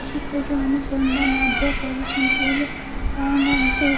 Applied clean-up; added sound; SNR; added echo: none; Bird; 1 dB; none.